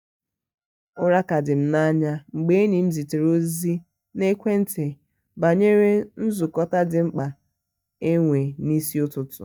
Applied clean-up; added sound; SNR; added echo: neural mask model DeepFilterNet 3.